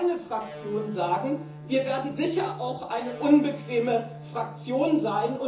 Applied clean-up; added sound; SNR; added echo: none; Electric guitar; 14 dB; reverberation time 0.7 s.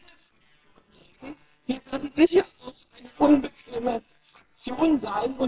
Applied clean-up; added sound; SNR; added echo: neural separator model SepFormer WHAMR!.